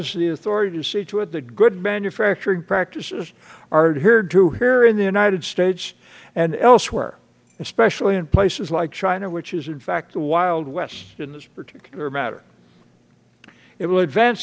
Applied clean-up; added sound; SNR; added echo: none; none; none; none.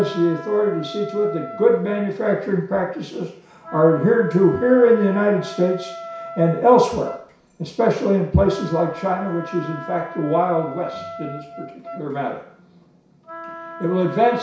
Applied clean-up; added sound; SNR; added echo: none; Wind instrument, woodwind instrument; 15 dB; reverberation time 0.6 s.